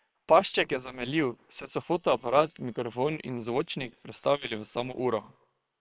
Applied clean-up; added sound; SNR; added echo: neural separator model SepFormer WHAM!.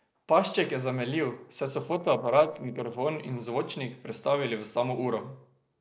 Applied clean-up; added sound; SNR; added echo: neural separator model SepFormer DNS4.